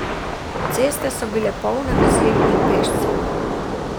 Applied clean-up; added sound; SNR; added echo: none; Thunder / Rain; -4 dB; none.